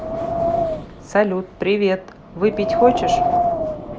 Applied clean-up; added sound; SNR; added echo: none; Wind; 0 dB; none.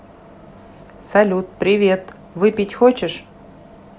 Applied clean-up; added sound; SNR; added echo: none; none; none; none.